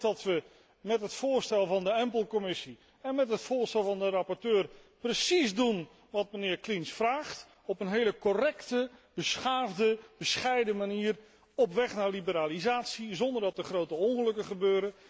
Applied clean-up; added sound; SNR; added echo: none; none; none; none.